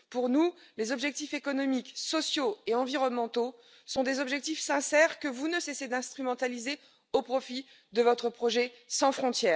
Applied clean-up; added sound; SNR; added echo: none; none; none; none.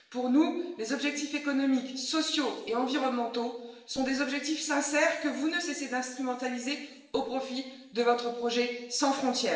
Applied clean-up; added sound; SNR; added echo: none; none; none; reverberation time 0.9 s.